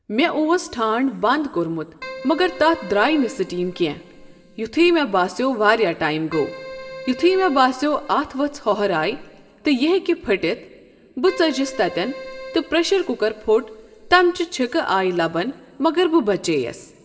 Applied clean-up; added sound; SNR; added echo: none; Keyboard (musical); 16 dB; reverberation time 0.9 s.